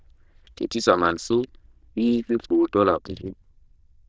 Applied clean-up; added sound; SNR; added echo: neural diffusion model UNIVERSE++.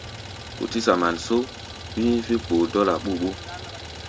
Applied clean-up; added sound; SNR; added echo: none; Idling; 12 dB; none.